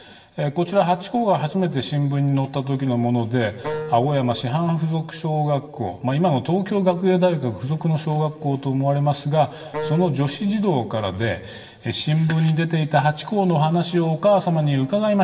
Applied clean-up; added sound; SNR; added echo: none; Wind instrument, woodwind instrument; 10 dB; reverberation time 2.1 s.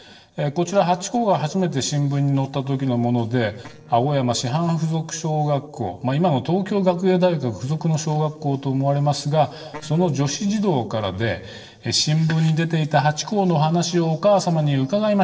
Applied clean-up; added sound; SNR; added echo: neural separator model SepFormer DNS4.